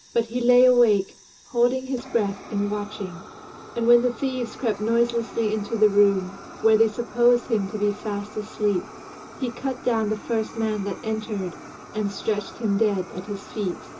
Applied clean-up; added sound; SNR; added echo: none; Fire; 17 dB; reverberation time 0.2 s.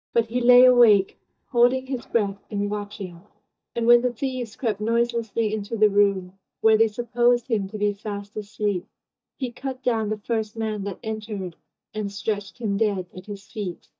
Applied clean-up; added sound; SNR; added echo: neural mask model DeepFilterNet 3.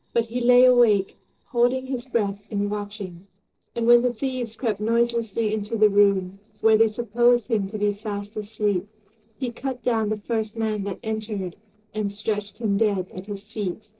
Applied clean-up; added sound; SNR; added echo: neural separator model SepFormer DNS4.